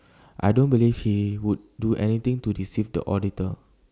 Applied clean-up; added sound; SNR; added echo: none; none; none; none.